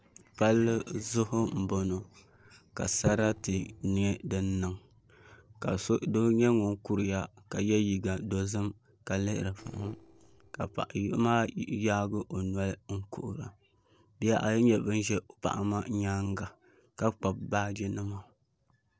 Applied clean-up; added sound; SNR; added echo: neural separator model SepFormer DNS4.